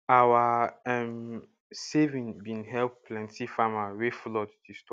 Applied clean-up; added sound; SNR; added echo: none; none; none; none.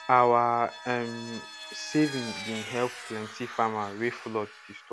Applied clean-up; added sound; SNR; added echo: none; Vehicle; 14 dB; none.